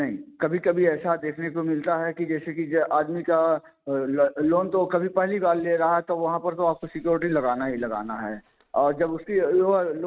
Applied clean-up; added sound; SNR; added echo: neural mask model RNNoise.